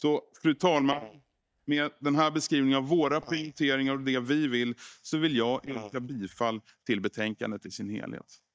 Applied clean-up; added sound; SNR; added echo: neural mask model DeepFilterNet 3.